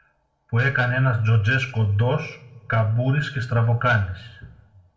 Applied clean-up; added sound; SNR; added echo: none; none; none; reverberation time 0.5 s.